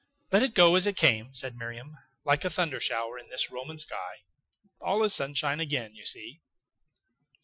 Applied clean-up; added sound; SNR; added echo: classical method Wiener filter.